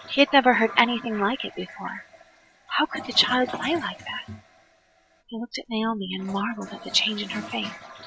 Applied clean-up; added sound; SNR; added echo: none; Toilet flush; 15 dB; none.